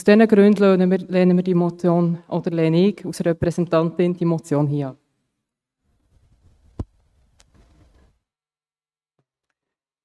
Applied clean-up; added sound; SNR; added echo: neural mask model RNNoise.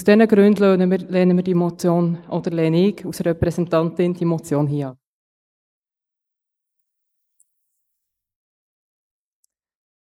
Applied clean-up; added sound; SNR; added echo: neural mask model Resemble Enhance denoiser.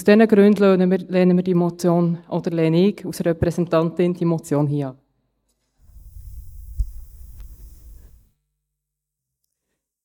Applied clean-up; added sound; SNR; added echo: neural mask model DeepFilterNet 3.